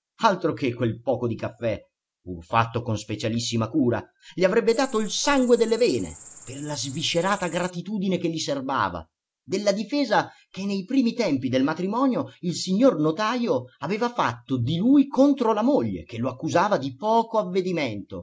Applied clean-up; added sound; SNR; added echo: none; Cricket; 17 dB; none.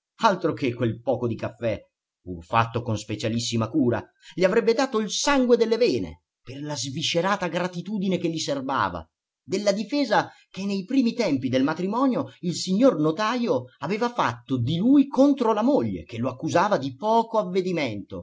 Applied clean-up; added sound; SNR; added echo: none; none; none; none.